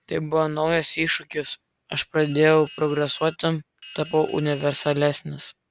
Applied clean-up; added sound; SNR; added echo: none; Drip; 20 dB; none.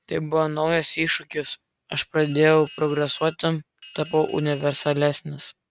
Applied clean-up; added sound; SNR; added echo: neural mask model RNNoise.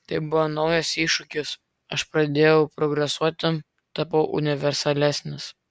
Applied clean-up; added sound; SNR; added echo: none; none; none; none.